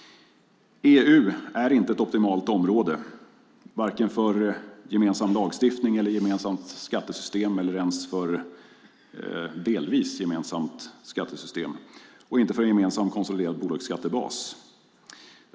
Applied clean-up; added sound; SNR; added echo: none; none; none; none.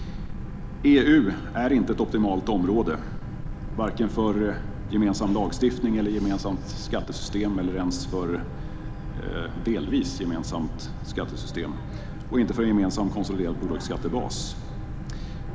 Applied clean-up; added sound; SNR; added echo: none; Boat, Water vehicle; 6 dB; none.